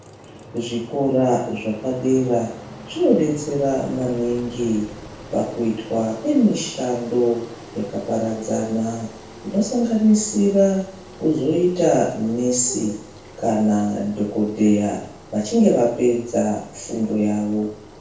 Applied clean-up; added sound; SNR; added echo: none; Engine; 18 dB; reverberation time 0.6 s.